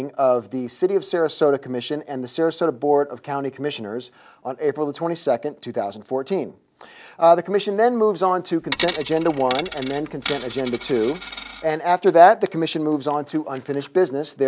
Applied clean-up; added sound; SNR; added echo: none; Coin (dropping); 11 dB; none.